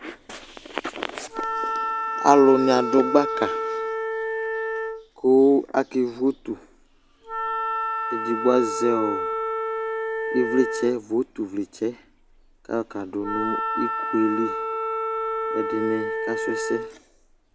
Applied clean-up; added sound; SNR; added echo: none; Wind instrument, woodwind instrument; 4 dB; none.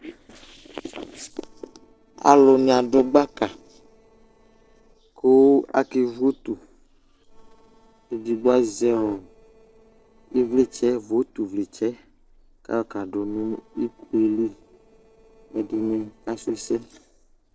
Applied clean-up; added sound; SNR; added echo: neural separator model SepFormer DNS4.